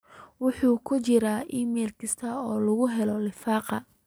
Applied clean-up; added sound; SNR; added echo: none; none; none; none.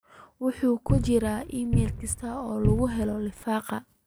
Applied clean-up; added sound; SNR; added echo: none; Cupboard open or close; 0 dB; none.